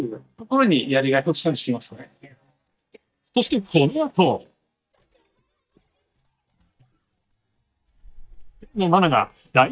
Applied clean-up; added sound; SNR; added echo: neural mask model DeepFilterNet 3.